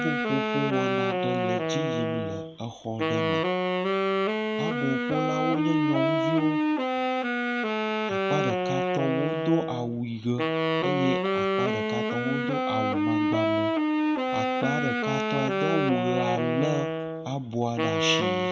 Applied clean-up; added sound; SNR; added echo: none; Wind instrument, woodwind instrument; -4 dB; reverberation time 0.3 s.